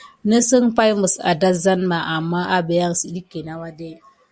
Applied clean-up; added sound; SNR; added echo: none; none; none; none.